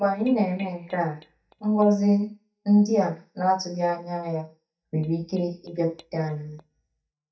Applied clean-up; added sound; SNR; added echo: neural mask model DeepFilterNet 3.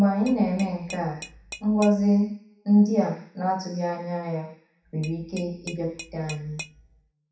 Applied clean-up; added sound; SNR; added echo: none; Tap / Glass; 18 dB; reverberation time 0.7 s.